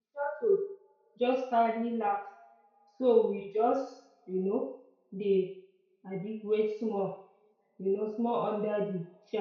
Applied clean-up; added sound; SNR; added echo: none; none; none; reverberation time 0.6 s.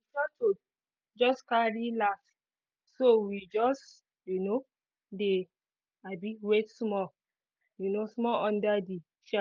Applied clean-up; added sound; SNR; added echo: none; none; none; none.